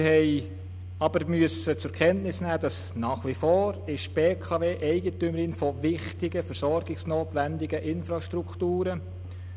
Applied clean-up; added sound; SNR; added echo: none; Domestic sounds, home sounds; 11 dB; none.